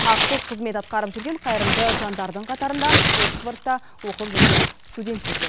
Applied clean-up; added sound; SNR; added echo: none; Tearing; -5 dB; none.